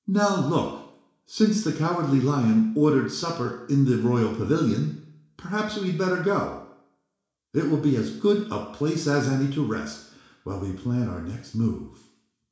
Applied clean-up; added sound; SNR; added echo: none; none; none; reverberation time 0.7 s.